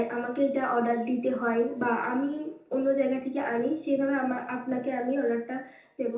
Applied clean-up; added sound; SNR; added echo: none; none; none; reverberation time 0.6 s.